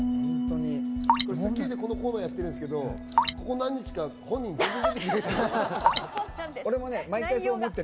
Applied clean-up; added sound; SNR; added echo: none; Drip + Piano; 0 dB; none.